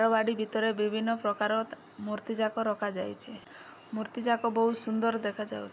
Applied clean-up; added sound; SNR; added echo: none; none; none; none.